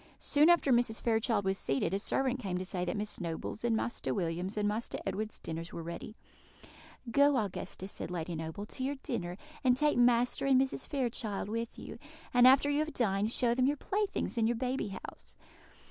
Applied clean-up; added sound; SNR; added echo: none; none; none; none.